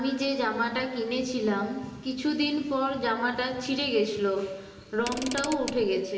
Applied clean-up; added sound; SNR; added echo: none; Mechanisms / Car; 9 dB; reverberation time 1.4 s.